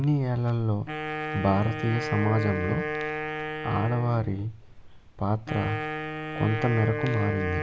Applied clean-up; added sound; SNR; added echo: none; Wind instrument, woodwind instrument; 6 dB; none.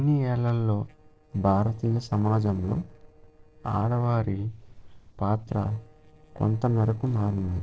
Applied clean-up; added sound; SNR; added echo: neural separator model SepFormer DNS4.